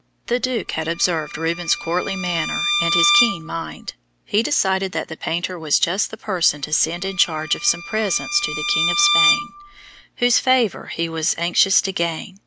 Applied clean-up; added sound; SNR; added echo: none; Bowed string instrument; 1 dB; none.